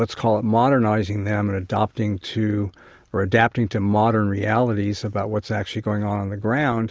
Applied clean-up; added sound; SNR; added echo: none; none; none; none.